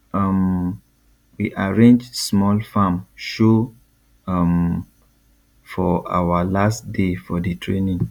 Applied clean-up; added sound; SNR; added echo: none; none; none; none.